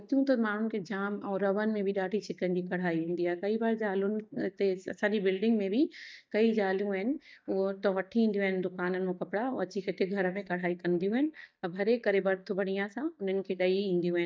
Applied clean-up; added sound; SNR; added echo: neural mask model DeepFilterNet 3.